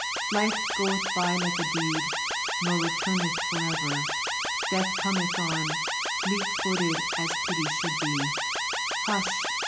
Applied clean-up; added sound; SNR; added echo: none; Alarm; -2 dB; reverberation time 0.4 s.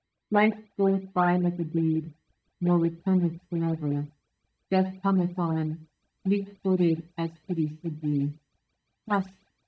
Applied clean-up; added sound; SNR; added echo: neural mask model DeepFilterNet 3.